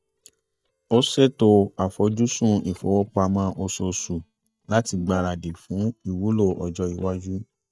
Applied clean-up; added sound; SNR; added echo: neural mask model DeepFilterNet 3.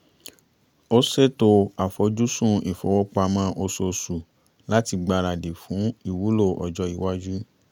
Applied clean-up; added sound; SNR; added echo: none; none; none; none.